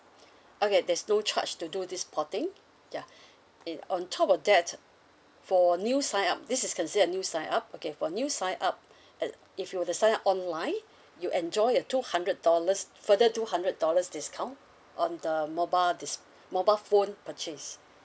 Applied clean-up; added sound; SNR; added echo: none; none; none; none.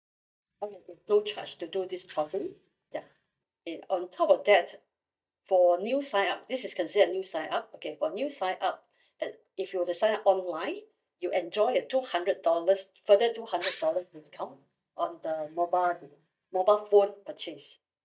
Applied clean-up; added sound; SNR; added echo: neural mask model DeepFilterNet 3.